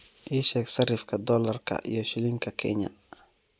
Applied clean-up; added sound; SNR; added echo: none; none; none; none.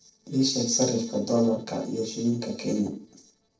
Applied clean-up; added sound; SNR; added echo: neural separator model SepFormer DNS4.